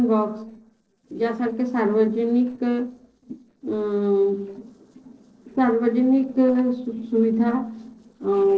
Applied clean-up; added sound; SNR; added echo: neural separator model SepFormer DNS4.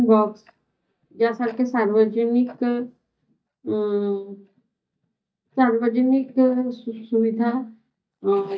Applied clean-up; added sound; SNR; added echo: neural mask model DeepFilterNet 3.